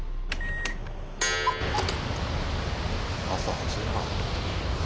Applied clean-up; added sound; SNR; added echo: none; Boat, Water vehicle; -3 dB; none.